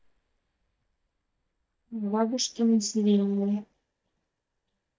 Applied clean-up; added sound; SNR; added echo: neural mask model DeepFilterNet 3.